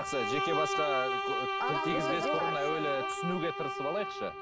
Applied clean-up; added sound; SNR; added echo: none; Bowed string instrument; -1 dB; none.